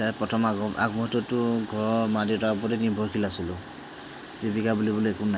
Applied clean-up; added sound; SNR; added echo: none; none; none; none.